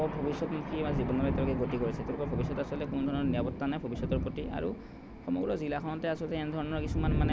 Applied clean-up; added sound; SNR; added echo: none; Thunder; 2 dB; none.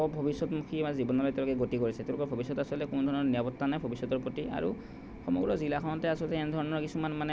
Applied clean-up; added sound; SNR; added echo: none; none; none; none.